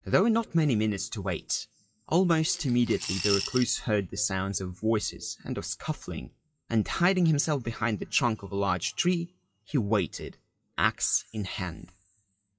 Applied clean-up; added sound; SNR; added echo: classical method WPE with log-MMSE.